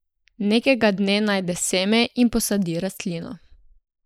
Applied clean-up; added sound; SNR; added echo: neural mask model Resemble Enhance denoiser.